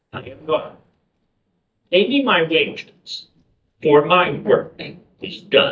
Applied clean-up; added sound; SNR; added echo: neural mask model DeepFilterNet 3.